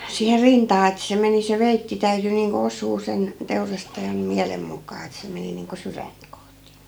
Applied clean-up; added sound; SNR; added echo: none; none; none; none.